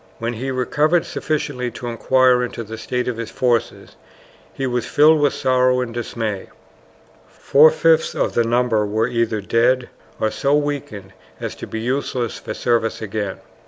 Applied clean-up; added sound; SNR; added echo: none; none; none; none.